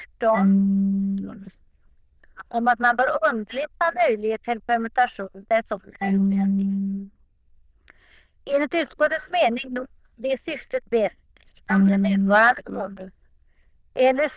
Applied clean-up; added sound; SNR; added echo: neural diffusion model UNIVERSE++.